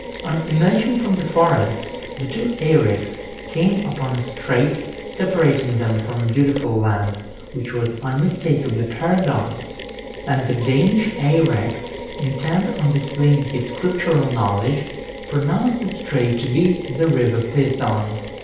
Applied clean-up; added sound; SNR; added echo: none; Mechanisms; 12 dB; reverberation time 0.9 s.